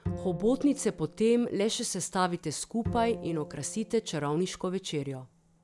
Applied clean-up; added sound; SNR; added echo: none; Bowed string instrument; 13 dB; none.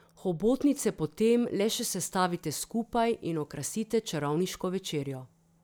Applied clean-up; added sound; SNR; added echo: none; none; none; none.